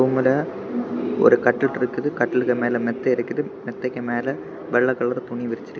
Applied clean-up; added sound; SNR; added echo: none; none; none; none.